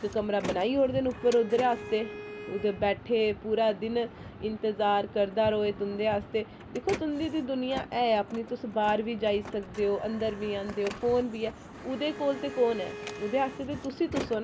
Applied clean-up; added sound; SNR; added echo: none; Printer + Bowed string instrument; 15 dB; none.